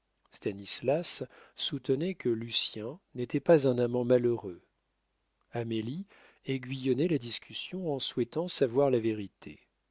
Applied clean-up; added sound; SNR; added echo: none; none; none; none.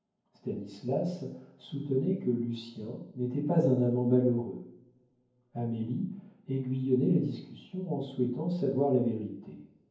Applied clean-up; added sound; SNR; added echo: none; none; none; reverberation time 0.9 s.